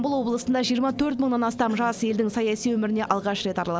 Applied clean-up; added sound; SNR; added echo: none; none; none; none.